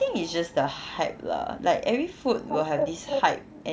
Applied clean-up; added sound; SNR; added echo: none; Bird; 9 dB; none.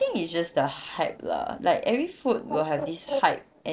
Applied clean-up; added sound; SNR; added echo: neural separator model SepFormer DNS4.